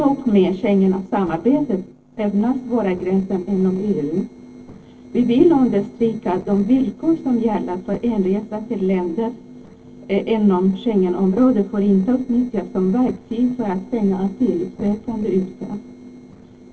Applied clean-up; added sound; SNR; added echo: neural separator model SepFormer DNS4.